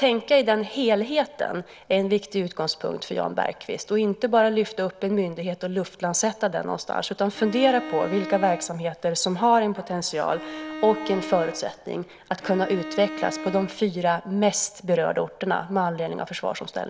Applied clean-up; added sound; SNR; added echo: none; Bowed string instrument; 11 dB; none.